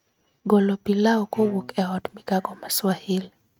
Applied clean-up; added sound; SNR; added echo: neural mask model RNNoise.